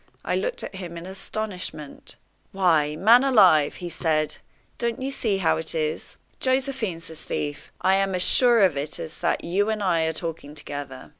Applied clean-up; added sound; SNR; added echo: none; none; none; none.